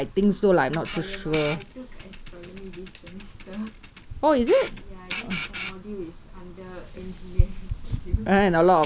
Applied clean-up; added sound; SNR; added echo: none; Camera; 6 dB; none.